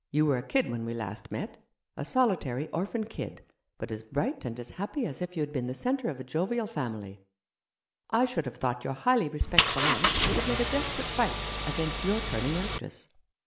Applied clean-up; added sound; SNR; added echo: none; Engine; -2 dB; none.